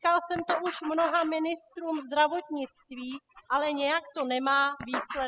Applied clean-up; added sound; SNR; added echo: classical method spectral subtraction.